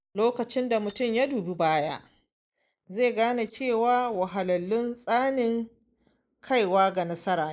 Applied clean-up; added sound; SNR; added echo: neural mask model Resemble Enhance denoiser.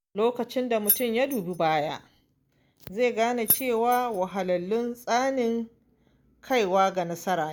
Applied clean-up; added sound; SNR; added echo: none; Keys jangling; 5 dB; none.